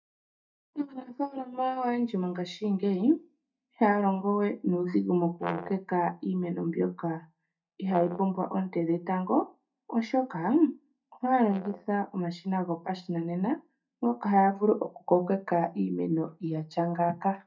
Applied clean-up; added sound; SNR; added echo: neural mask model DeepFilterNet 3.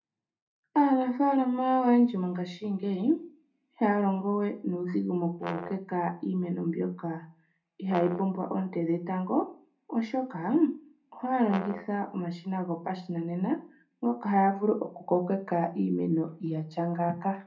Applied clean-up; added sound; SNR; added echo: none; Brass instrument; 12 dB; reverberation time 0.3 s.